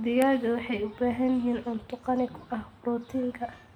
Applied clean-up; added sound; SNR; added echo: none; none; none; none.